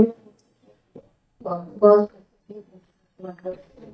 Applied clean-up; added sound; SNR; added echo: neural mask model DeepFilterNet 3.